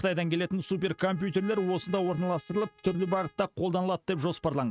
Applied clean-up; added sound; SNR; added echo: neural mask model RNNoise.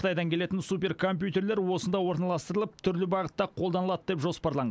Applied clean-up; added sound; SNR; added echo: none; none; none; none.